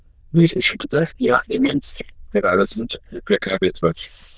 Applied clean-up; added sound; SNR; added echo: neural diffusion model UNIVERSE++.